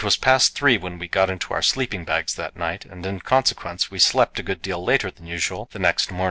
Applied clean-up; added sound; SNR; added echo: none; none; none; none.